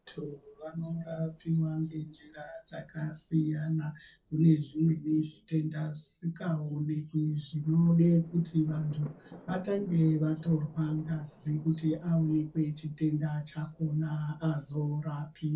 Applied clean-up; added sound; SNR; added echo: neural separator model SepFormer DNS4.